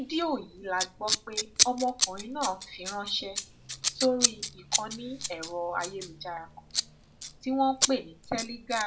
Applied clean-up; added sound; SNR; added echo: none; Scissors; 0 dB; reverberation time 0.3 s.